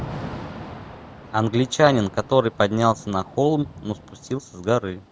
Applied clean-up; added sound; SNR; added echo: none; Thunder / Rain; 15 dB; none.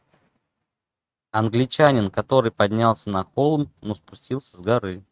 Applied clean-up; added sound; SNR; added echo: neural mask model RNNoise.